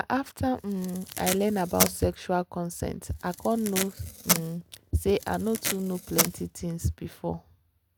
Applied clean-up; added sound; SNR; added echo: none; Packing tape, duct tape; 3 dB; none.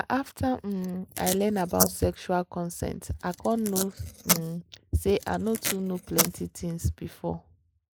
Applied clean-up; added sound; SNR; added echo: neural mask model Resemble Enhance denoiser.